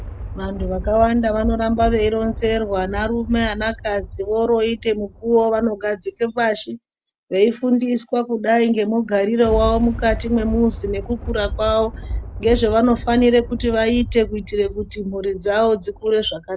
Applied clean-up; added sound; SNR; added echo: none; Thunder; 11 dB; none.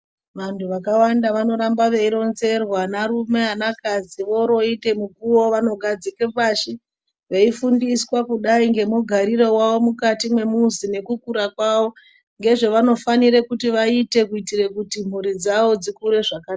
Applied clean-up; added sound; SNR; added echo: none; none; none; none.